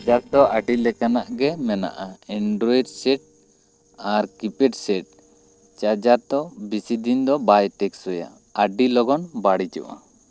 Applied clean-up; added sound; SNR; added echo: neural separator model SepFormer DNS4.